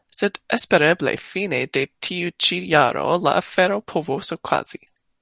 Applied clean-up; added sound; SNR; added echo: none; none; none; none.